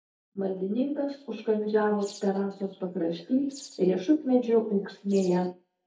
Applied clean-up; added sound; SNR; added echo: neural mask model DeepFilterNet 3.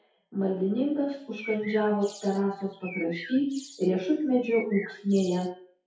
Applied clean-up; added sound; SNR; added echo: classical method WPE with log-MMSE.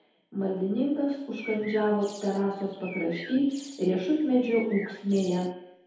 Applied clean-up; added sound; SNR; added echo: none; Bird; 16 dB; reverberation time 2.0 s.